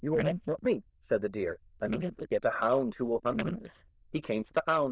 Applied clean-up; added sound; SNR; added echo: neural diffusion model UNIVERSE++.